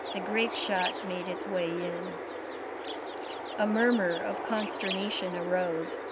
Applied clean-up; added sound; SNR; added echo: none; Chirp, tweet; 4 dB; none.